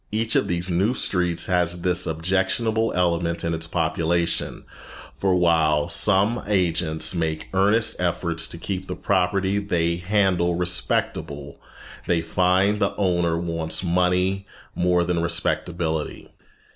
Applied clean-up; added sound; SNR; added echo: none; none; none; none.